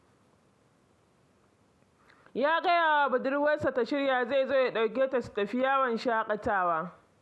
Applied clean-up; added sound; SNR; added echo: none; none; none; none.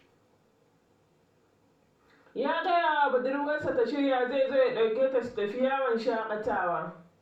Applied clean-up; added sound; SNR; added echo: none; none; none; reverberation time 0.4 s.